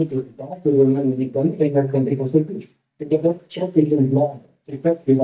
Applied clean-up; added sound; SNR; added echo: neural mask model DeepFilterNet 3.